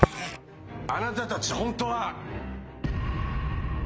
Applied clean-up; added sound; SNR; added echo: none; Tap; 2 dB; none.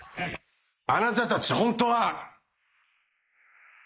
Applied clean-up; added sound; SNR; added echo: neural mask model Resemble Enhance denoiser.